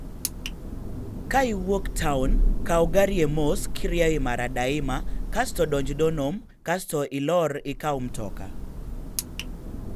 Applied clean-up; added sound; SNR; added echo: none; Thunder / Rain; 2 dB; none.